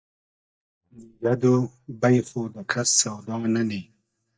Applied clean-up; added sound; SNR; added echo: neural mask model DeepFilterNet 3.